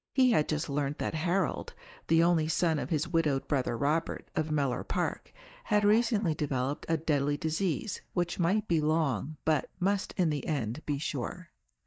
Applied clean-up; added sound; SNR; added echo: neural mask model DeepFilterNet 3.